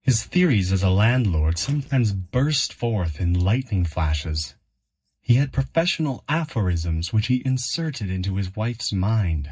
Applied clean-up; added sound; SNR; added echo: neural mask model DeepFilterNet 3.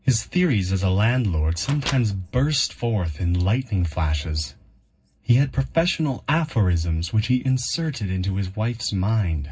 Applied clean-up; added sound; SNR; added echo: none; Microwave oven; 17 dB; reverberation time 0.4 s.